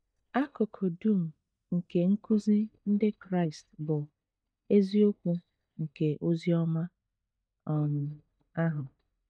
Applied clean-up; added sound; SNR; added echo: neural mask model DeepFilterNet 3.